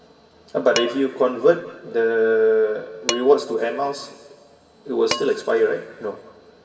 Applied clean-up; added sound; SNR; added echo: none; Dishes, pots, and pans; 14 dB; reverberation time 1.8 s.